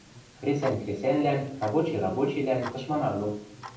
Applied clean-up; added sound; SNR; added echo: none; Tick-tock; 17 dB; reverberation time 0.6 s.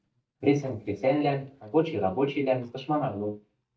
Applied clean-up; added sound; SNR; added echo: neural mask model DeepFilterNet 3.